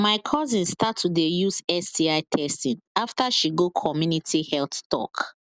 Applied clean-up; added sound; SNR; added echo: none; none; none; none.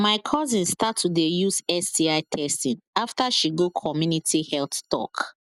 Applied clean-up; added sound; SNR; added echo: neural mask model DeepFilterNet 3.